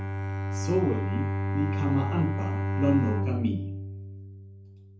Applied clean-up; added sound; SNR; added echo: none; Bowed string instrument; -1 dB; reverberation time 0.7 s.